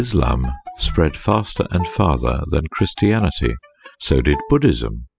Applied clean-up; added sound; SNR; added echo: classical method spectral subtraction.